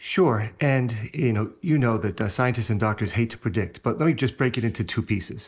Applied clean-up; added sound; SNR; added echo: neural separator model SepFormer DNS4.